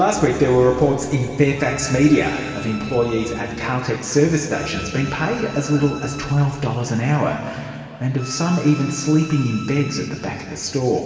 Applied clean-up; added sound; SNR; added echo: none; Bowed string instrument; 18 dB; reverberation time 2.4 s.